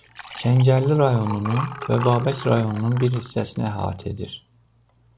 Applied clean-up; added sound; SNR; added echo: none; Liquid; 15 dB; none.